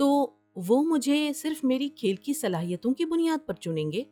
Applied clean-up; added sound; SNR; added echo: classical method log-MMSE.